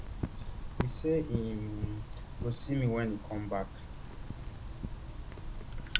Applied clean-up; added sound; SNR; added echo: none; Fire; -2 dB; none.